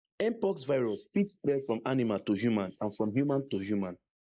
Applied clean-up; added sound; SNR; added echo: neural mask model Resemble Enhance denoiser.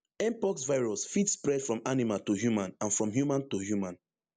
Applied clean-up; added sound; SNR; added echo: none; none; none; none.